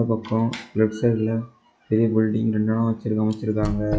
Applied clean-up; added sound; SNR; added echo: classical method log-MMSE.